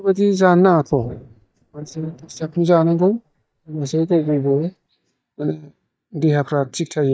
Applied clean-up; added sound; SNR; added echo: neural mask model DeepFilterNet 3.